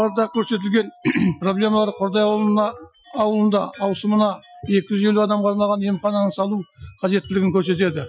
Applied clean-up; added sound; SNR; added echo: classical method Wiener filter.